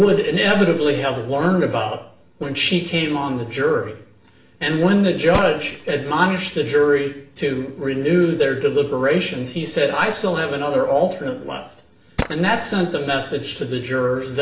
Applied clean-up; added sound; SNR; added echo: none; Tools; 7 dB; reverberation time 0.6 s.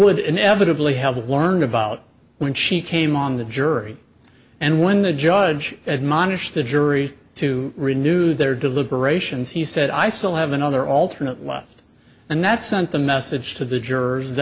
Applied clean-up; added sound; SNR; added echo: none; none; none; none.